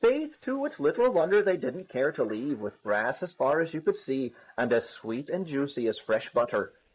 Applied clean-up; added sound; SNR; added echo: neural mask model Resemble Enhance denoiser.